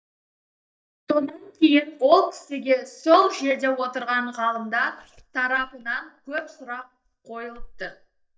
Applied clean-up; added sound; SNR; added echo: neural mask model DeepFilterNet 3.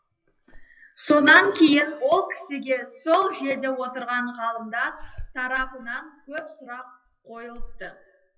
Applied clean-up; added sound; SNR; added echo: classical method WPE with log-MMSE.